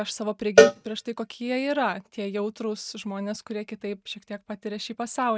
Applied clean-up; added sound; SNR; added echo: neural mask model RNNoise.